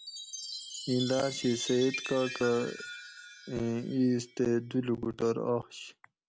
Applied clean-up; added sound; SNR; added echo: none; Chime; 12 dB; none.